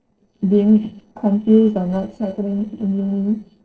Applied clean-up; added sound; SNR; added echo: neural separator model SepFormer DNS4.